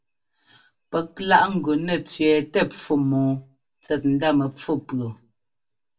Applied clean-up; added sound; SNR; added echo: none; none; none; reverberation time 0.2 s.